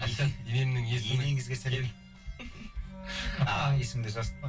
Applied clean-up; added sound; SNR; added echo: none; Wind instrument, woodwind instrument; 19 dB; reverberation time 0.1 s.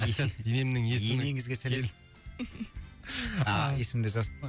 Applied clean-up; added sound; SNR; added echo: none; none; none; none.